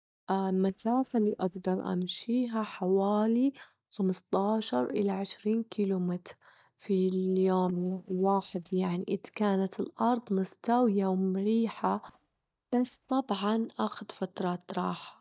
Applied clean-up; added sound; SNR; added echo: neural mask model DeepFilterNet 3.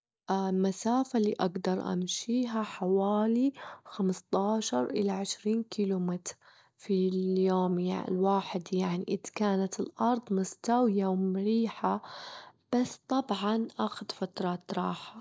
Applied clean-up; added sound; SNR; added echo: none; none; none; none.